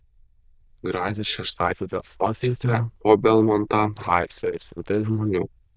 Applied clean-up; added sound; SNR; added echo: neural diffusion model UNIVERSE++.